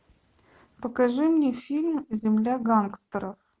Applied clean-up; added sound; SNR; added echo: none; none; none; none.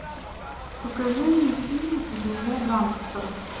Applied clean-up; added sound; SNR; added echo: none; Ocean / Boat, Water vehicle; 10 dB; reverberation time 1.0 s.